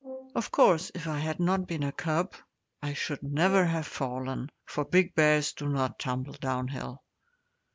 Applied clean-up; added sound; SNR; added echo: none; Brass instrument; 19 dB; none.